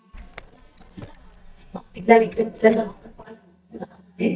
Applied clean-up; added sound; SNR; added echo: neural mask model DeepFilterNet 3.